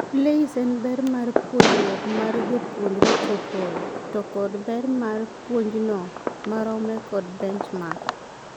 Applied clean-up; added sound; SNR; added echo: none; Fireworks; 2 dB; none.